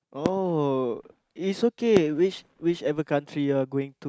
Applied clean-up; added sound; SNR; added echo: neural mask model RNNoise.